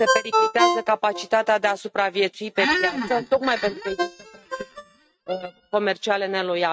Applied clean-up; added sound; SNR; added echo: neural mask model RNNoise.